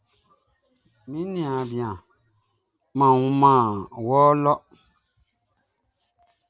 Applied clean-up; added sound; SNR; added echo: none; none; none; none.